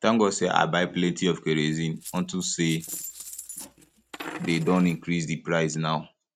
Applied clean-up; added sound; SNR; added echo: neural mask model RNNoise.